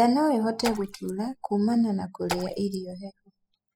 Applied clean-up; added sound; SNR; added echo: classical method spectral subtraction.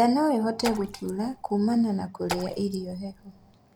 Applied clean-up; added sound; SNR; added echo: none; Raindrop / Splash, splatter; 13 dB; none.